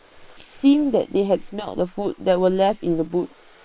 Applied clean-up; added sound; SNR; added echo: neural separator model SepFormer WHAM!.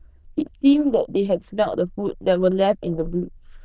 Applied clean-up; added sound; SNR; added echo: neural diffusion model UNIVERSE++.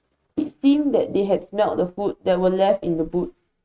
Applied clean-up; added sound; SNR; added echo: neural mask model RNNoise.